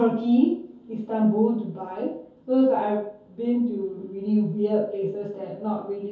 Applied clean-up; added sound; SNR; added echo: none; none; none; reverberation time 0.6 s.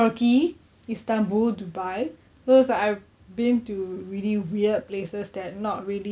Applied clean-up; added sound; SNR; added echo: none; none; none; none.